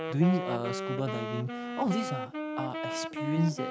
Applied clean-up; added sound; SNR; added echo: none; Wind instrument, woodwind instrument; 4 dB; none.